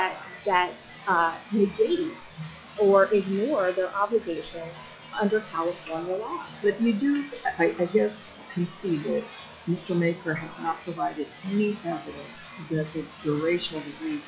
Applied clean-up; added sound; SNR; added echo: classical method log-MMSE.